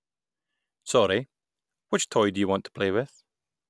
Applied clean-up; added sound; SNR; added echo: none; none; none; none.